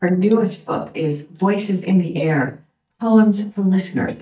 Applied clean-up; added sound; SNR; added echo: neural mask model DeepFilterNet 3.